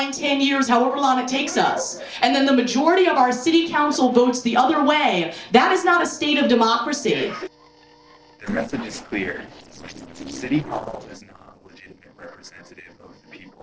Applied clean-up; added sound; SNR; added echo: neural separator model SepFormer DNS4.